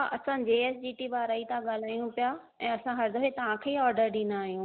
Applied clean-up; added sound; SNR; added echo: none; none; none; none.